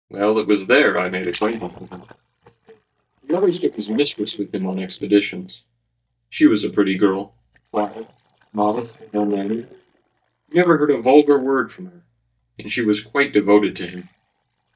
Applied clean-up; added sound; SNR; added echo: neural mask model DeepFilterNet 3.